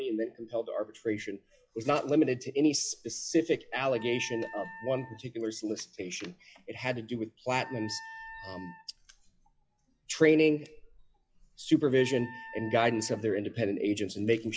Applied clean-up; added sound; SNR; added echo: classical method log-MMSE.